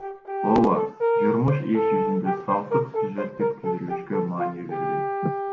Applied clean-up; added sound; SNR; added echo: none; Brass instrument; 0 dB; none.